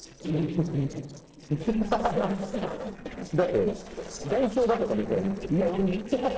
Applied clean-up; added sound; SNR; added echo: neural separator model SepFormer DNS4.